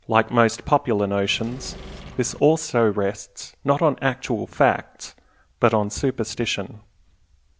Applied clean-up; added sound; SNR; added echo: none; Engine / Mechanisms; 15 dB; none.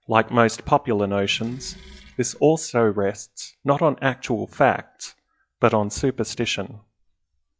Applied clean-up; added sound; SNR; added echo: classical method log-MMSE.